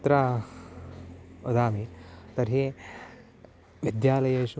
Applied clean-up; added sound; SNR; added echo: none; none; none; none.